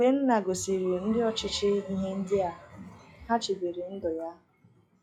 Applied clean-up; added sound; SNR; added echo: classical method log-MMSE.